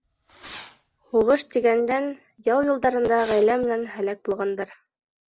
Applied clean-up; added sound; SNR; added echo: none; Fireworks; 16 dB; none.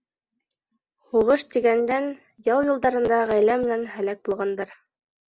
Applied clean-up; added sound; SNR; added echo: none; none; none; none.